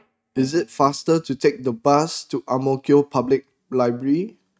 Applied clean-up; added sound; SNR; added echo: neural mask model RNNoise.